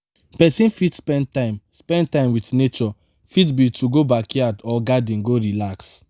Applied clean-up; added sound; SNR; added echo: none; none; none; none.